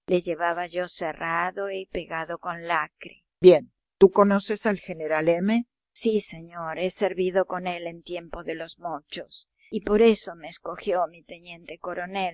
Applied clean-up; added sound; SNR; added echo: none; none; none; none.